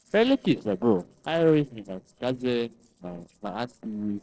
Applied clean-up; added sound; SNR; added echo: neural separator model SepFormer DNS4.